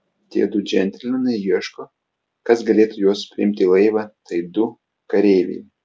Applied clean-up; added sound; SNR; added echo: none; none; none; none.